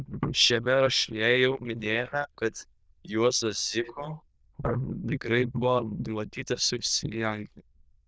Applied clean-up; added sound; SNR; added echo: neural diffusion model UNIVERSE++.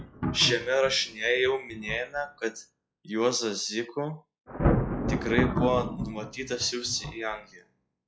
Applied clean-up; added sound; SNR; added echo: classical method log-MMSE.